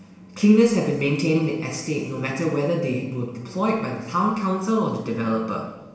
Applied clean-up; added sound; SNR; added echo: none; none; none; reverberation time 1.1 s.